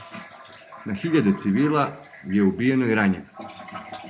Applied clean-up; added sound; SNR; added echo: none; Toilet flush; 17 dB; none.